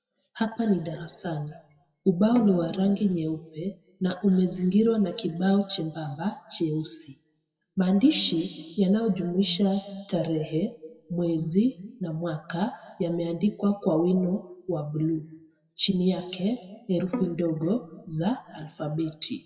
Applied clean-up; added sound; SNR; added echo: classical method WPE with log-MMSE.